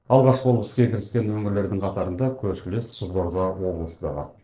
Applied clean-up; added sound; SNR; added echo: neural separator model SepFormer DNS4.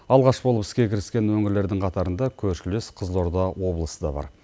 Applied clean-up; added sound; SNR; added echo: none; none; none; none.